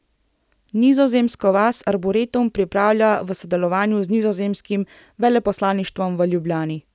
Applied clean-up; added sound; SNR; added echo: none; none; none; none.